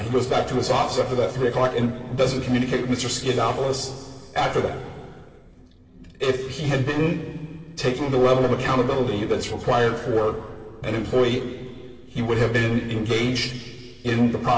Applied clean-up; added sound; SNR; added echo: none; none; none; reverberation time 2.3 s.